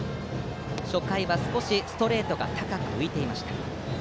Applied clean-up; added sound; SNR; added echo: none; none; none; none.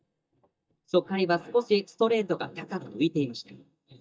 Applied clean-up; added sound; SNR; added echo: neural mask model DeepFilterNet 3.